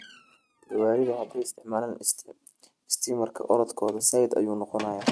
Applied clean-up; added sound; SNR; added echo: neural mask model RNNoise.